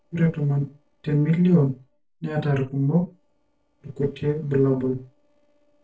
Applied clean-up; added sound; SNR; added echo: neural separator model SepFormer DNS4.